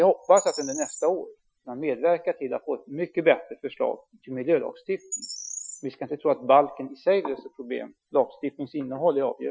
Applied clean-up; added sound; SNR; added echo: classical method Wiener filter.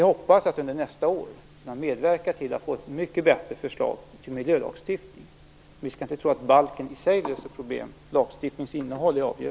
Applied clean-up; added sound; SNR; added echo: none; Bird; 14 dB; none.